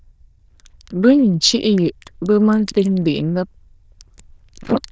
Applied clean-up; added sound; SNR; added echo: neural diffusion model UNIVERSE++.